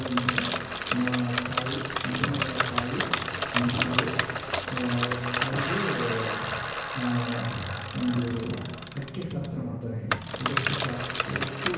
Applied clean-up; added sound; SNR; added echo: none; Bicycle; -1 dB; reverberation time 1.0 s.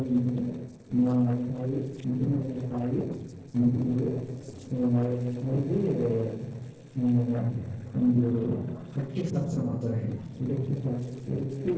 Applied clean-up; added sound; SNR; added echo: neural separator model SepFormer DNS4.